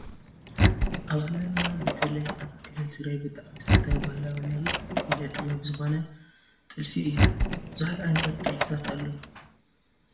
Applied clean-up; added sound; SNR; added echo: none; Door; -3 dB; reverberation time 0.7 s.